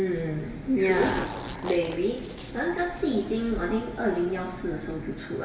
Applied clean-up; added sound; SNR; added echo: none; Zipper (clothing); 16 dB; reverberation time 2.1 s.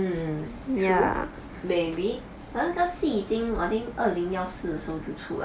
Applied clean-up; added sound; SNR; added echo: none; none; none; none.